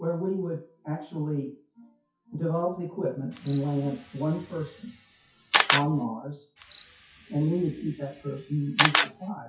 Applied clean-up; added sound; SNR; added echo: classical method WPE with log-MMSE.